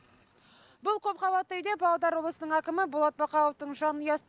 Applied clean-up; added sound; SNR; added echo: none; none; none; none.